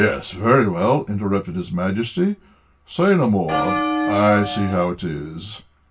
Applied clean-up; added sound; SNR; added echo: none; Bell; 2 dB; reverberation time 0.2 s.